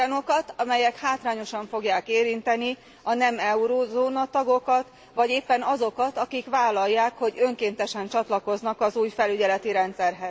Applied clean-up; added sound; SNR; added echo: none; none; none; none.